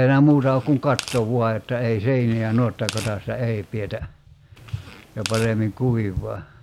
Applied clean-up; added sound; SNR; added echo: none; Tearing; 17 dB; none.